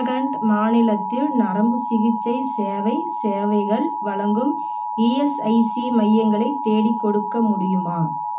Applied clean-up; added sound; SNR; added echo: none; Alarm; 5 dB; reverberation time 0.4 s.